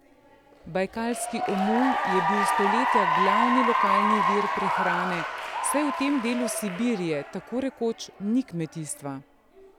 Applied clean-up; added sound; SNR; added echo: none; Applause / Cheering; -1 dB; none.